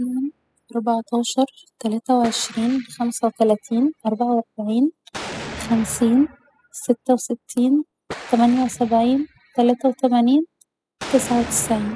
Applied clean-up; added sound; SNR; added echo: classical method spectral subtraction.